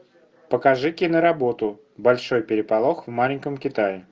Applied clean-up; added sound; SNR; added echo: none; none; none; none.